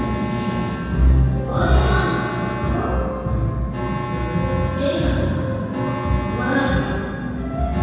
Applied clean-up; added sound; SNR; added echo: none; Alarm; 9 dB; reverberation time 2.0 s.